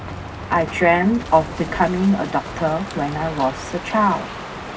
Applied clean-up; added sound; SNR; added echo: none; Crow; 10 dB; reverberation time 0.4 s.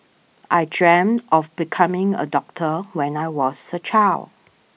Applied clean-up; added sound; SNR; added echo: none; none; none; none.